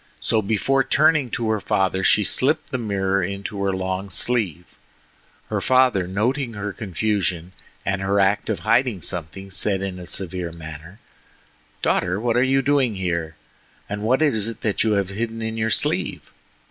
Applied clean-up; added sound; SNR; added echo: none; none; none; none.